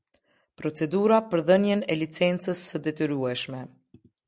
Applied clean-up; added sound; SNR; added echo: none; none; none; none.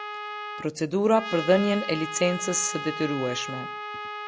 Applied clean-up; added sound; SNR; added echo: none; Trumpet; 8 dB; none.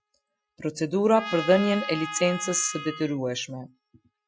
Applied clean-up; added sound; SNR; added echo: classical method Wiener filter.